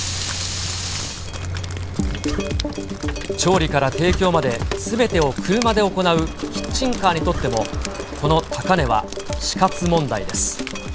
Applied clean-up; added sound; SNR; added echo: none; Zipper (clothing) + Drip; 11 dB; none.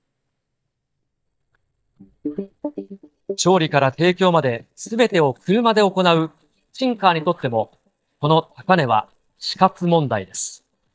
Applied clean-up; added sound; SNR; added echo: neural mask model DeepFilterNet 3.